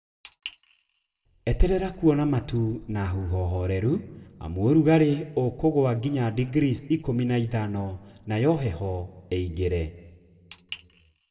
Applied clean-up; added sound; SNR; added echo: none; none; none; reverberation time 1.1 s.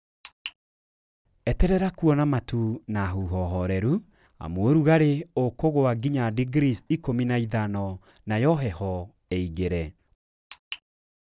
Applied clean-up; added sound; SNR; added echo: none; none; none; none.